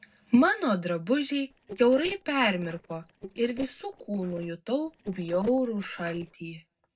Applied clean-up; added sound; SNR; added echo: neural separator model SepFormer DNS4.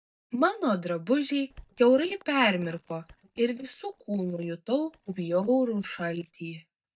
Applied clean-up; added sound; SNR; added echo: neural mask model DeepFilterNet 3.